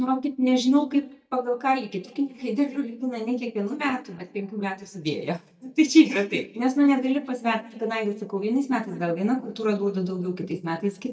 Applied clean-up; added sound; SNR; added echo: neural mask model DeepFilterNet 3.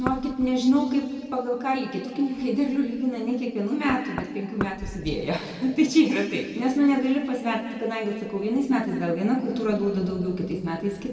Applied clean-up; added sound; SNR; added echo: none; Knock; 17 dB; reverberation time 2.1 s.